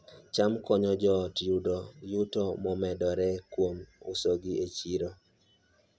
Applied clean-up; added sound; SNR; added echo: none; none; none; none.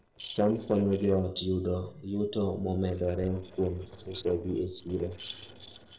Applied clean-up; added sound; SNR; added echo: neural separator model SepFormer DNS4.